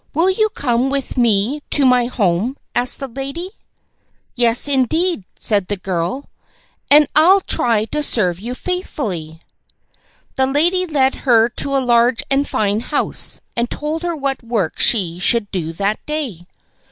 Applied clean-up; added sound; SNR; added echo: neural mask model Resemble Enhance denoiser.